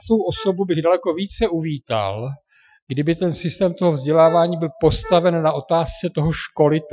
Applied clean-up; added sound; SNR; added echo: classical method Wiener filter.